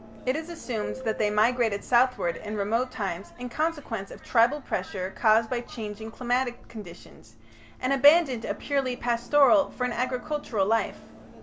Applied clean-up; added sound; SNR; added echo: none; Subway, metro, underground; 18 dB; none.